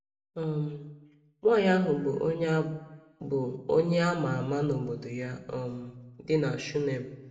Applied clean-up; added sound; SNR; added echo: none; none; none; reverberation time 0.7 s.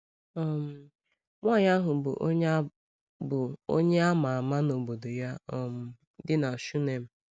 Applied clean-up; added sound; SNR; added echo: none; none; none; none.